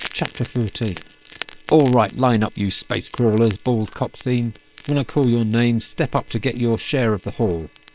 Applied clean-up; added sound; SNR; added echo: neural separator model SepFormer WHAM!.